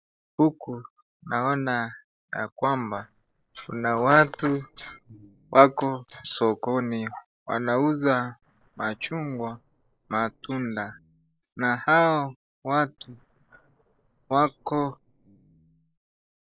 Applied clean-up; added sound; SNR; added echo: neural separator model SepFormer DNS4.